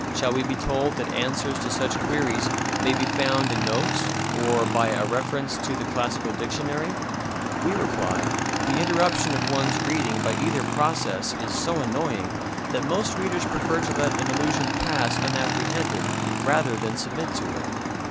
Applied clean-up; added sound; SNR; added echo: none; Motorcycle / Engine; -1 dB; none.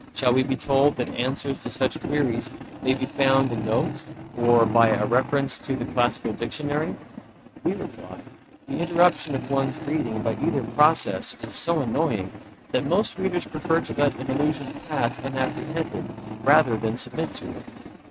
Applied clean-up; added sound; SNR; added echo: neural mask model RNNoise.